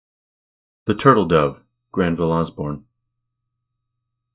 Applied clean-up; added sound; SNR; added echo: neural mask model DeepFilterNet 3.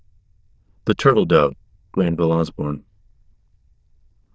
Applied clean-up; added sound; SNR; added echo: neural diffusion model UNIVERSE++.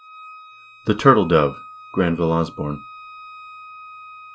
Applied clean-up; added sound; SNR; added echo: none; Wind instrument, woodwind instrument; 18 dB; none.